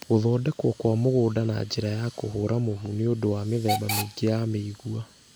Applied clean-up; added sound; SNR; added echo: none; Hiss / Alarm / Train; 13 dB; none.